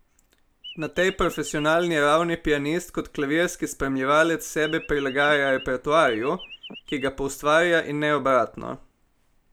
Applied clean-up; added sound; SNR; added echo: none; Chirp, tweet; 18 dB; none.